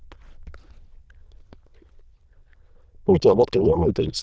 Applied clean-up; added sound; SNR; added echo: neural diffusion model UNIVERSE++.